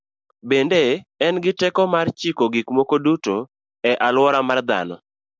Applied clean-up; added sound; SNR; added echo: none; none; none; none.